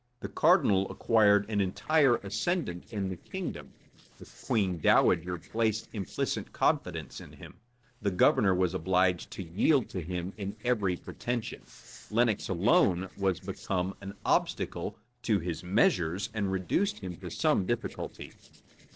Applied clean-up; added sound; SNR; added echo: neural separator model SepFormer DNS4.